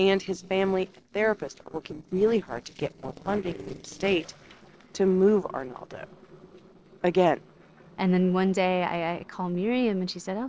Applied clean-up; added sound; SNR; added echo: neural separator model SepFormer DNS4.